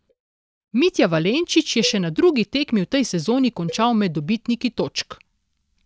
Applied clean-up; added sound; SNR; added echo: neural mask model DeepFilterNet 3.